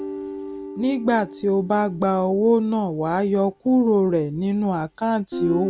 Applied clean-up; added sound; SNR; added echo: none; Guitar; 14 dB; none.